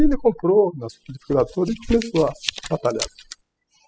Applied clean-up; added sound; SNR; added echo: classical method spectral subtraction.